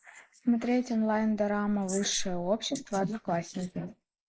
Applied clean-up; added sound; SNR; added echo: neural mask model Resemble Enhance denoiser.